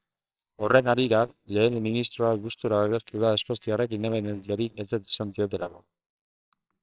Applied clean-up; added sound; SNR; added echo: neural separator model SepFormer WHAMR!.